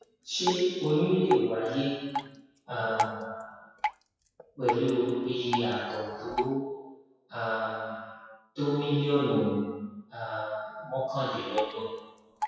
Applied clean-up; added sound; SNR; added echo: classical method WPE with log-MMSE.